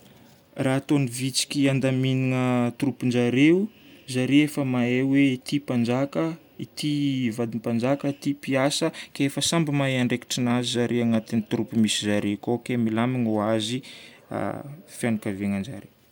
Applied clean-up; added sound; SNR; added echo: none; none; none; none.